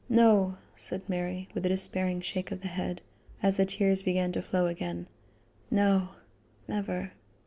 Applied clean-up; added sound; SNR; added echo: none; none; none; none.